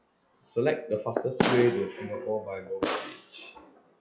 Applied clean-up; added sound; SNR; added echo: classical method log-MMSE.